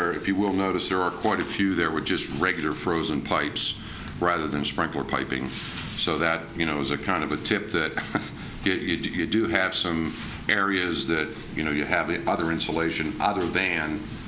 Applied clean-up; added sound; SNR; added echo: none; none; none; none.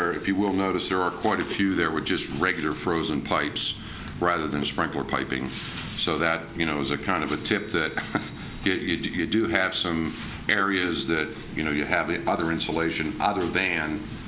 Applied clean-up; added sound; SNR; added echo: none; Printer + Cough; 20 dB; none.